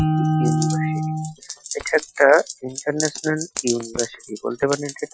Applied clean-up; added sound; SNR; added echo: classical method Wiener filter.